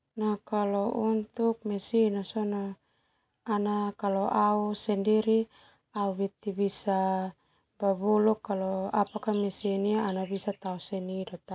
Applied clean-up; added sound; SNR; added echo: none; none; none; none.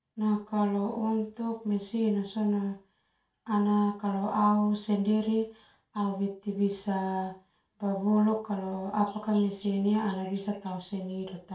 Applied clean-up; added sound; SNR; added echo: none; none; none; reverberation time 0.3 s.